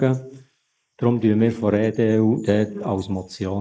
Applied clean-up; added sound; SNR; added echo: neural mask model Resemble Enhance denoiser.